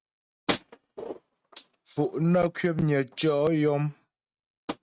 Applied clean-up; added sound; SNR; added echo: neural mask model RNNoise.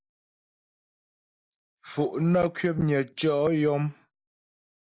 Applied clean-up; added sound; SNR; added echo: neural mask model Resemble Enhance denoiser.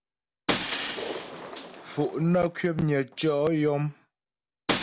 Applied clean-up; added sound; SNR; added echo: none; Shatter; 7 dB; none.